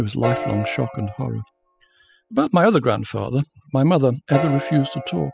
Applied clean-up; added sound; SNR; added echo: classical method spectral subtraction.